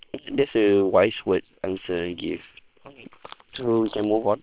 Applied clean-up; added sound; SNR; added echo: neural separator model SepFormer WHAM!.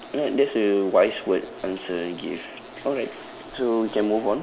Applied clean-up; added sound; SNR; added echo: none; none; none; none.